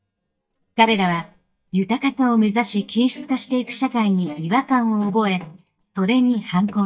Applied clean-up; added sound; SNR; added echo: neural mask model DeepFilterNet 3.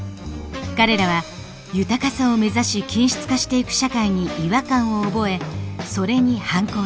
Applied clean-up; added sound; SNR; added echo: none; none; none; none.